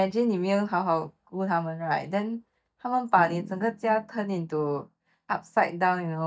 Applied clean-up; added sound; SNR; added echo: neural mask model DeepFilterNet 3.